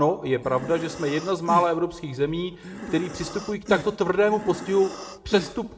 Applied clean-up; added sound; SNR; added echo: none; Breathing; 11 dB; reverberation time 0.5 s.